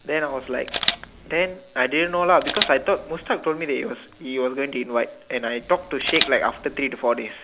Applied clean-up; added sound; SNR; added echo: none; Camera; 6 dB; none.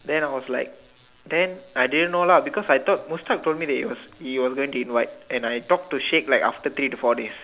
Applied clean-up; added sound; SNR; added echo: none; none; none; none.